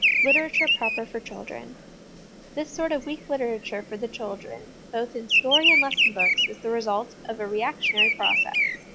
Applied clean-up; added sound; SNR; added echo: none; Bird vocalization, bird call, bird song; -4 dB; none.